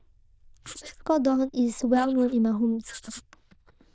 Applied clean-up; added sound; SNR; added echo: neural diffusion model UNIVERSE++.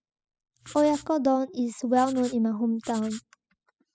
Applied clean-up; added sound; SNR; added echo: classical method spectral subtraction.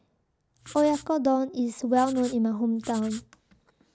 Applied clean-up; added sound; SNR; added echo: none; Writing; 19 dB; none.